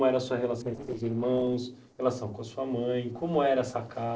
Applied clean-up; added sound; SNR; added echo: neural separator model SepFormer DNS4.